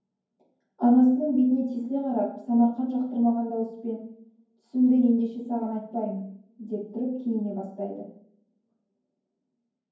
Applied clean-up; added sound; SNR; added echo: none; none; none; reverberation time 0.9 s.